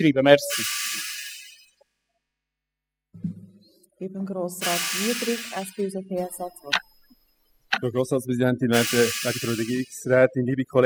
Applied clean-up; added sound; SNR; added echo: classical method spectral subtraction.